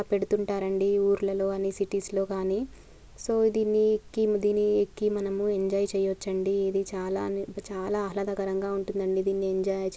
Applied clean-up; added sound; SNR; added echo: none; none; none; none.